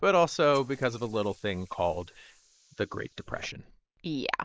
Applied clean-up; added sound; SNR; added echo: neural mask model Resemble Enhance denoiser.